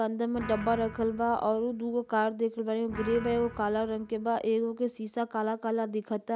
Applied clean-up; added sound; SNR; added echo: none; Guitar; 15 dB; none.